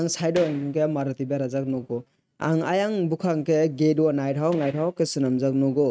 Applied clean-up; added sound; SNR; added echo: neural mask model RNNoise.